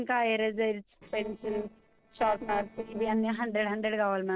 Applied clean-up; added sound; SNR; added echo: neural separator model SepFormer DNS4.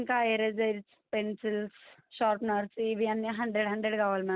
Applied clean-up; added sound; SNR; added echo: none; none; none; none.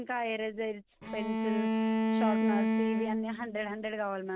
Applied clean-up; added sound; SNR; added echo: none; Bowed string instrument; -5 dB; none.